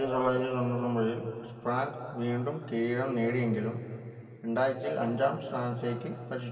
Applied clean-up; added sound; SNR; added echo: none; none; none; reverberation time 2.7 s.